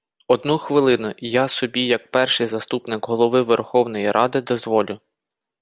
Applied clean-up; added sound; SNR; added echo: none; none; none; none.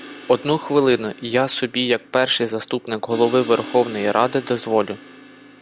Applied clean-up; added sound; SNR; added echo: none; Crash cymbal; 17 dB; none.